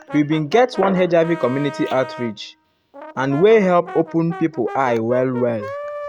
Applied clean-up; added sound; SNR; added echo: none; Brass instrument; 15 dB; none.